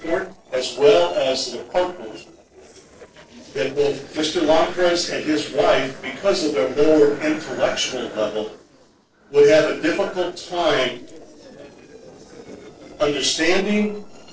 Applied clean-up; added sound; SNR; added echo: neural separator model SepFormer DNS4.